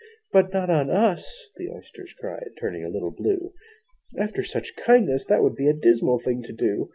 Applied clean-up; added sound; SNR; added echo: none; none; none; none.